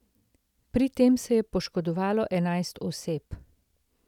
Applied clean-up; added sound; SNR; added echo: none; none; none; none.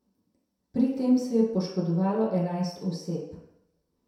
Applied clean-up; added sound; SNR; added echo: none; none; none; reverberation time 0.7 s.